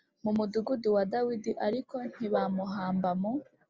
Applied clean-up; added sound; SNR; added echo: none; none; none; none.